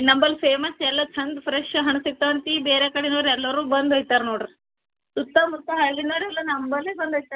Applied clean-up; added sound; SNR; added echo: none; none; none; none.